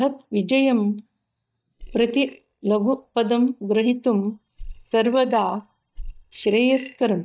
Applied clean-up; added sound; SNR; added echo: neural mask model DeepFilterNet 3.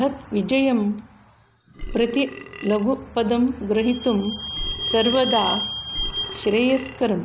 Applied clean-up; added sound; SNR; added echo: none; Burping, eructation + Squeak / Vehicle; 8 dB; none.